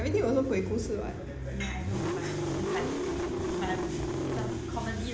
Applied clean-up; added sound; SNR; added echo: none; Engine starting / Car; -1 dB; reverberation time 0.7 s.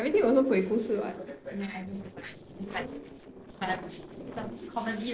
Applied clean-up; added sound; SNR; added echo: neural separator model SepFormer DNS4.